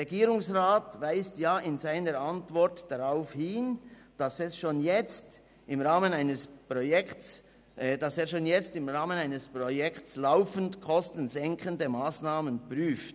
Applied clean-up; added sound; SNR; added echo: none; none; none; none.